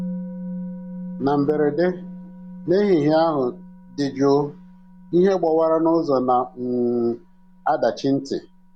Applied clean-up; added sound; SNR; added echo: none; Musical instrument; 15 dB; none.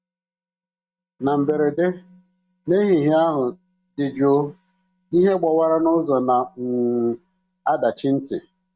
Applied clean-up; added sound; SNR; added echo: neural mask model RNNoise.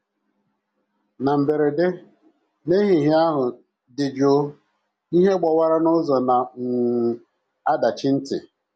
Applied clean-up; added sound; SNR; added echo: none; none; none; none.